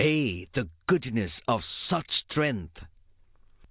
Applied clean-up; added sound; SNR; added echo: none; none; none; none.